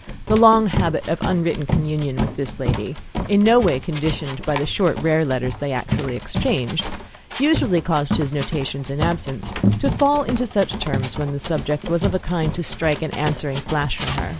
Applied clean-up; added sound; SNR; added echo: none; Run; 5 dB; none.